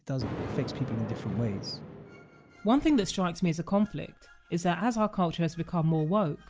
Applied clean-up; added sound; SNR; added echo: none; Thunder; 13 dB; none.